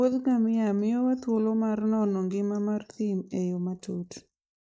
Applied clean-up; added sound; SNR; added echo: neural mask model Resemble Enhance denoiser.